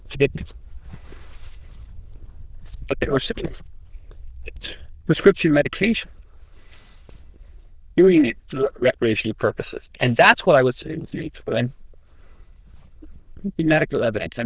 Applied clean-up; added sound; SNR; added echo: neural diffusion model UNIVERSE++.